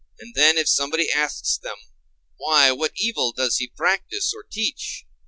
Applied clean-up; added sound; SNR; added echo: none; none; none; none.